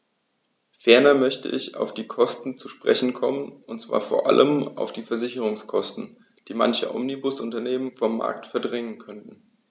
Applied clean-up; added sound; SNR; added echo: none; none; none; none.